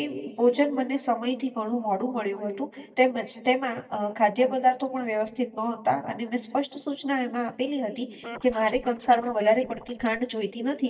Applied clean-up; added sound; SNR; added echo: neural mask model DeepFilterNet 3.